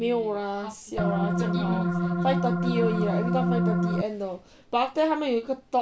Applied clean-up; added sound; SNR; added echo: none; Organ; -3 dB; none.